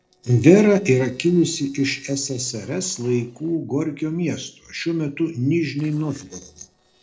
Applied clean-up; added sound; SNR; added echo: neural separator model SepFormer DNS4.